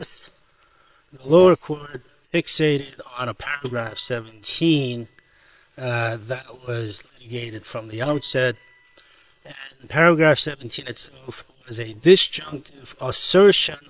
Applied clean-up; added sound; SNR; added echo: neural separator model SepFormer WHAM!.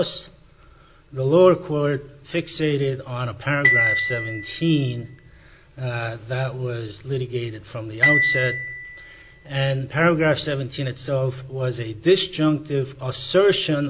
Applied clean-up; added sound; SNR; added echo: none; Glockenspiel; 3 dB; none.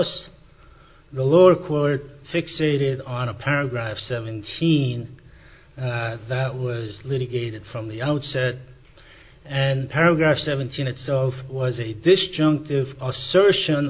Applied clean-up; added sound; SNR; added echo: none; none; none; none.